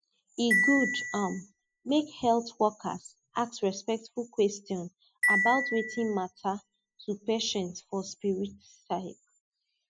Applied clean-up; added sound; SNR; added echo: classical method spectral subtraction.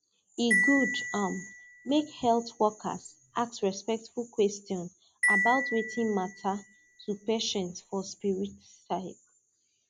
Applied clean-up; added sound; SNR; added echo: none; Marimba, xylophone; 3 dB; none.